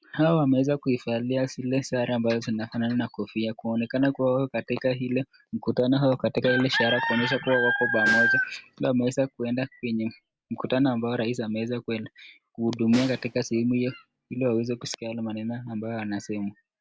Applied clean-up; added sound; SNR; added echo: none; Snare drum; 19 dB; none.